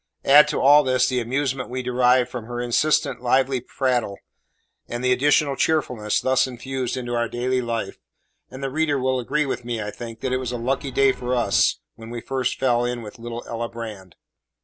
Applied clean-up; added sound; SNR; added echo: none; Vehicle horn, car horn, honking; 15 dB; none.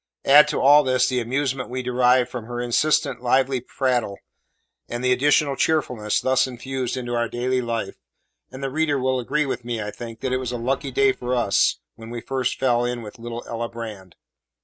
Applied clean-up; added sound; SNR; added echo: neural mask model RNNoise.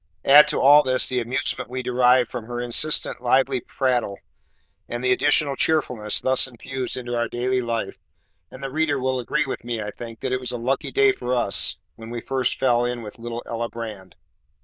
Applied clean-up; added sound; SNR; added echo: neural diffusion model UNIVERSE++.